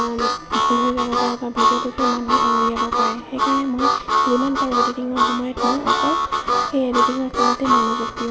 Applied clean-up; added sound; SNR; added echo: none; Harmonica; -4 dB; none.